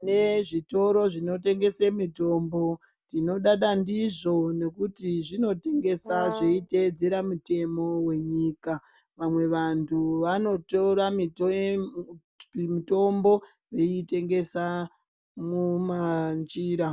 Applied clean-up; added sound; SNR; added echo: none; Brass instrument; 9 dB; none.